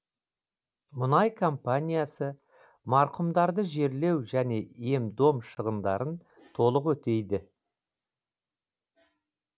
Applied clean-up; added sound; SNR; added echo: none; none; none; none.